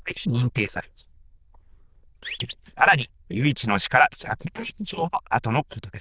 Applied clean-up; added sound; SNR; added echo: neural diffusion model UNIVERSE++.